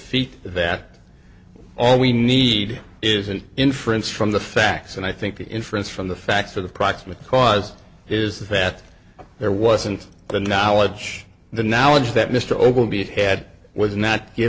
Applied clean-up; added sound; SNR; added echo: none; none; none; none.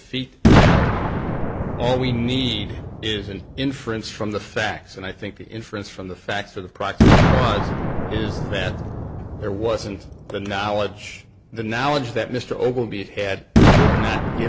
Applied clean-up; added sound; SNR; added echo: none; Boom; -5 dB; none.